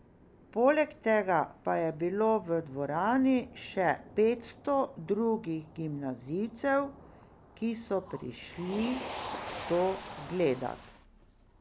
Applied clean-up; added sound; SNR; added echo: none; Motor vehicle (road); 16 dB; none.